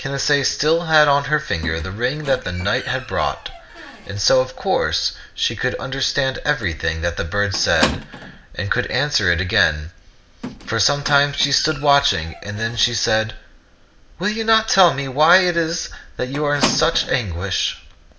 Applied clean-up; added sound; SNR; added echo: none; Squeak; 14 dB; none.